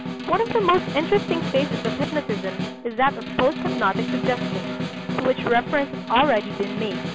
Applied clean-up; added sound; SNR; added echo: none; Snare drum; 5 dB; none.